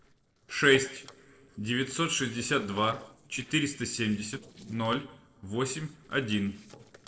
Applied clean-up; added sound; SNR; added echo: neural separator model SepFormer DNS4.